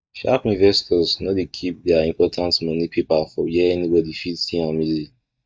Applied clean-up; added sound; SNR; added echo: neural mask model DeepFilterNet 3.